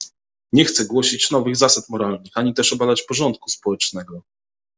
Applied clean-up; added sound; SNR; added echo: none; none; none; none.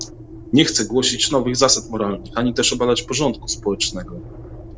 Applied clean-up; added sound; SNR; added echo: none; Engine; 15 dB; none.